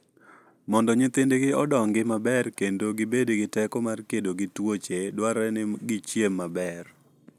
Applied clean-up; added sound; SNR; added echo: none; none; none; none.